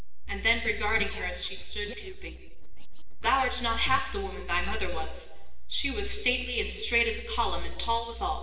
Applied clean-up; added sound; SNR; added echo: neural separator model SepFormer DNS4.